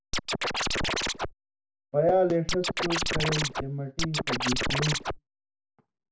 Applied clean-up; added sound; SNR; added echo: none; Scratching (performance technique); -2 dB; reverberation time 0.2 s.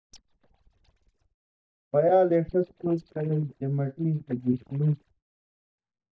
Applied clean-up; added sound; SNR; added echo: neural mask model DeepFilterNet 3.